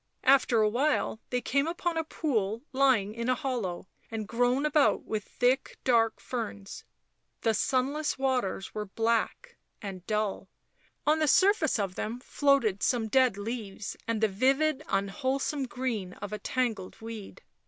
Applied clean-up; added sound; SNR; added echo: none; none; none; none.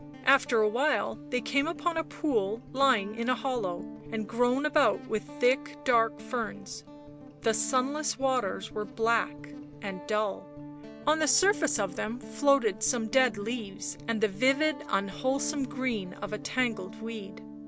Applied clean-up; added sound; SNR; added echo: none; Guitar; 14 dB; none.